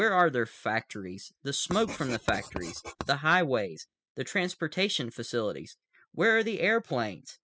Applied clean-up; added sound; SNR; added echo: classical method spectral subtraction.